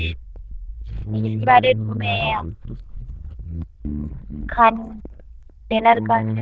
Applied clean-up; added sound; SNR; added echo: neural diffusion model UNIVERSE++.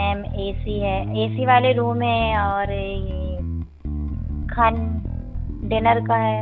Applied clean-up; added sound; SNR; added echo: none; Bass guitar; 3 dB; none.